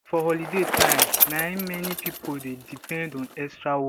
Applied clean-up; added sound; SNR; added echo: none; Bicycle; -1 dB; none.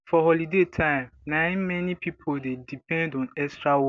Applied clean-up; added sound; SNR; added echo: none; none; none; none.